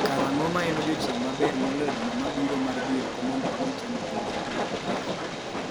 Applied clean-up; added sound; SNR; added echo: none; Train; -1 dB; none.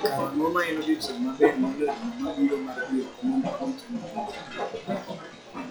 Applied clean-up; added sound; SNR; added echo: classical method log-MMSE.